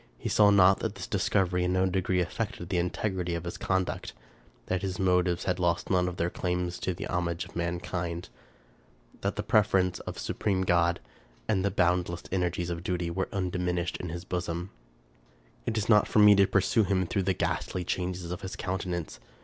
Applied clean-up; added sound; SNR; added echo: none; none; none; none.